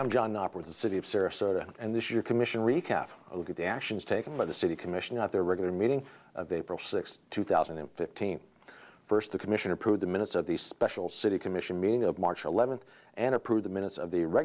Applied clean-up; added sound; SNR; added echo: none; none; none; none.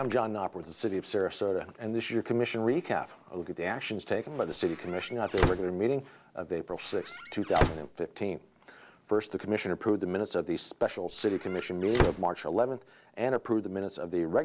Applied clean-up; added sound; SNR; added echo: none; Squeak / Slam / Wood; 2 dB; none.